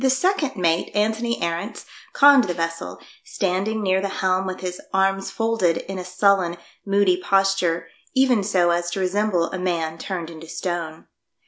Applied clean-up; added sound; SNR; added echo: none; none; none; none.